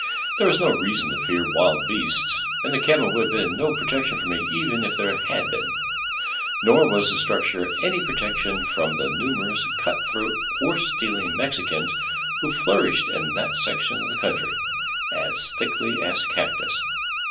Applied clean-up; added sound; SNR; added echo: none; Alarm; 1 dB; reverberation time 0.3 s.